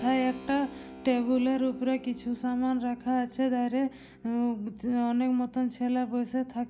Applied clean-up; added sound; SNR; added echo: none; Keyboard (musical); 19 dB; none.